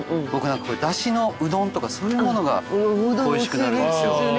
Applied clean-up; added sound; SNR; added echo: none; none; none; none.